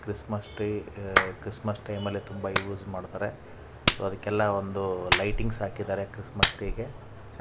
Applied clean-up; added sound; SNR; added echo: none; Clapping; 0 dB; none.